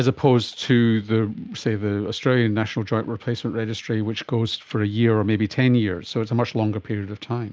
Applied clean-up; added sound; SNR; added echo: none; none; none; none.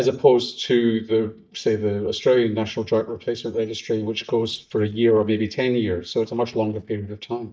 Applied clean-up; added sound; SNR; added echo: neural mask model DeepFilterNet 3.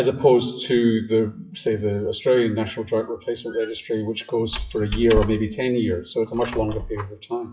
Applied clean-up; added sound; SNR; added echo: classical method WPE with log-MMSE.